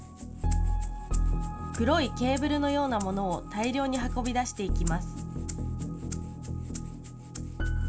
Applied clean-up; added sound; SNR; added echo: none; Rattle (instrument); 20 dB; none.